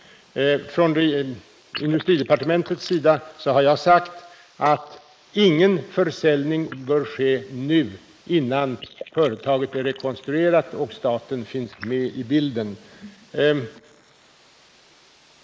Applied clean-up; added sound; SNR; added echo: neural mask model Resemble Enhance denoiser.